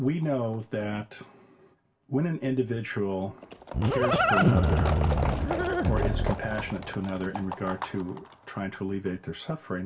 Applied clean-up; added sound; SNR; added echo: none; Livestock, farm animals, working animals; -2 dB; reverberation time 0.2 s.